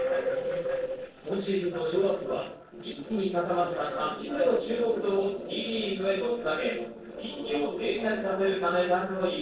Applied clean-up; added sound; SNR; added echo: neural separator model SepFormer DNS4.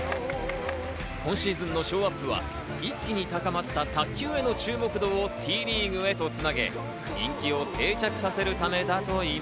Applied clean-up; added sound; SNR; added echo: none; none; none; none.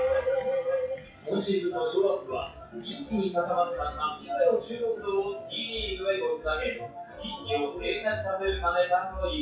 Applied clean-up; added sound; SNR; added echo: classical method WPE with log-MMSE.